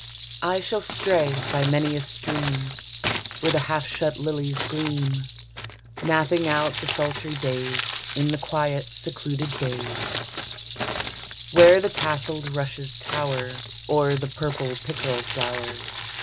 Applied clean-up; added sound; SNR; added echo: none; Rattle + Crumpling, crinkling; 7 dB; none.